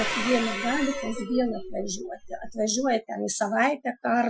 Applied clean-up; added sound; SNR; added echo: classical method Wiener filter.